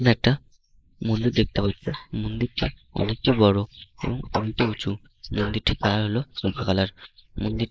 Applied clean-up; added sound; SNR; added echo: neural mask model Resemble Enhance denoiser.